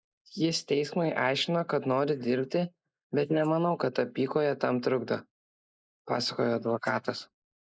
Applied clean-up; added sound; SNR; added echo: neural mask model Resemble Enhance denoiser.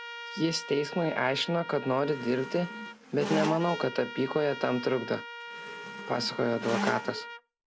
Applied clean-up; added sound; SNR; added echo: none; Squeak + Trumpet; 8 dB; none.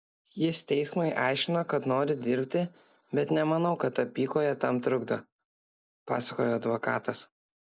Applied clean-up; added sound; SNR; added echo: none; none; none; none.